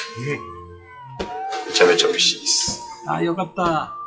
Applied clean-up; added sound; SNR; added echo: classical method WPE with log-MMSE.